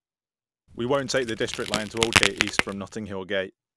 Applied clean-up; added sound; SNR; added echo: none; Crack; -2 dB; none.